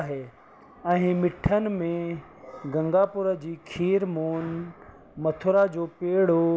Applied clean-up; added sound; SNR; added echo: none; none; none; none.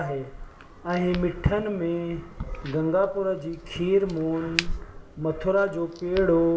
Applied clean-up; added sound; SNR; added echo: none; Crack; 11 dB; reverberation time 0.9 s.